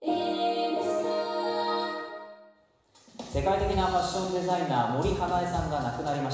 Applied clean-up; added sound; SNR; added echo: none; none; none; reverberation time 1.0 s.